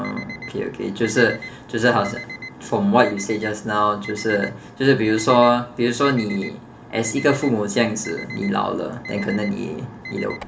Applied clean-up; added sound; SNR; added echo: none; Alarm; 17 dB; reverberation time 0.2 s.